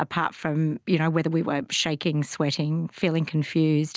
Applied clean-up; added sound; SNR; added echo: none; none; none; none.